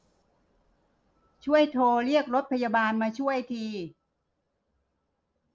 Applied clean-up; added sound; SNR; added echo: none; none; none; none.